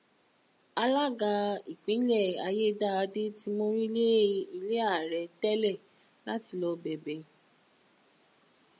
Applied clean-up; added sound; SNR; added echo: none; none; none; none.